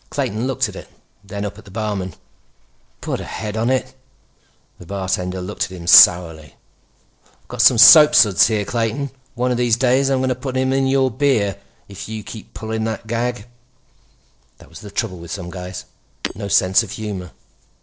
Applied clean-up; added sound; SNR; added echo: neural separator model SepFormer DNS4.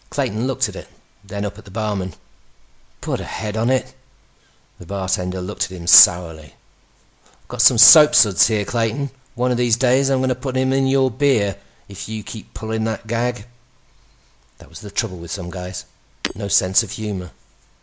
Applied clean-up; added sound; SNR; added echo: none; Shatter; 13 dB; none.